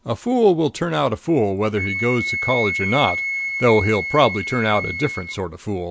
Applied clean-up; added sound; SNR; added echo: none; Wind instrument, woodwind instrument; 7 dB; none.